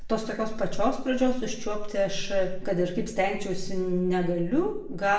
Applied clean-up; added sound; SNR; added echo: none; none; none; reverberation time 0.7 s.